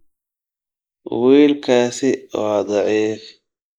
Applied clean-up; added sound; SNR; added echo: neural mask model Resemble Enhance denoiser.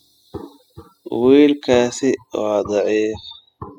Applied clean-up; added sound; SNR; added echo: classical method spectral subtraction.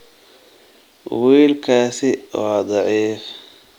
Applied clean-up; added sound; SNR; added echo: none; none; none; none.